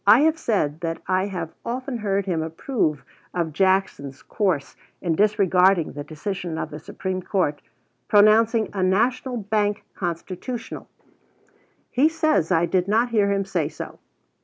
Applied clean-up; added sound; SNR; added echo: none; none; none; none.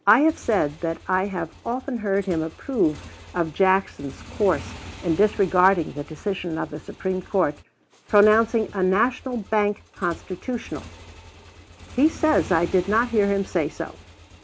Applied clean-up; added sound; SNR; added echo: none; Motorcycle / Engine; 19 dB; none.